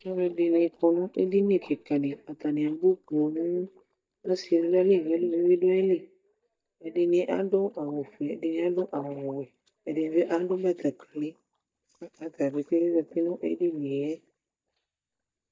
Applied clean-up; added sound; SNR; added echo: neural mask model DeepFilterNet 3.